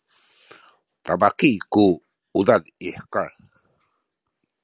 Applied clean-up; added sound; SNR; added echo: none; none; none; none.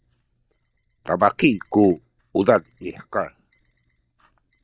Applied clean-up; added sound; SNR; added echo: neural mask model DeepFilterNet 3.